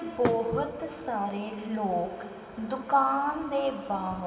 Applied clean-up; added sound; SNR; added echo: none; Fireworks; 12 dB; reverberation time 2.3 s.